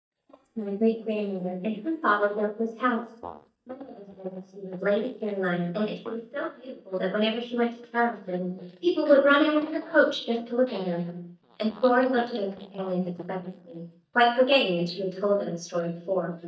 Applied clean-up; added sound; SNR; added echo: neural mask model DeepFilterNet 3.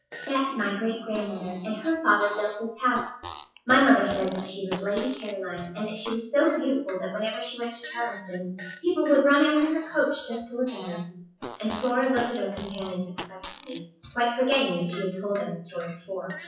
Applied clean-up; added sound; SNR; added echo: classical method WPE with log-MMSE.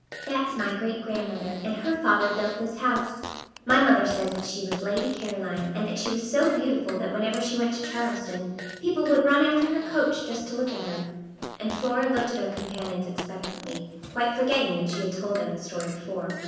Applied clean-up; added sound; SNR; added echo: none; Fart; 14 dB; reverberation time 1.1 s.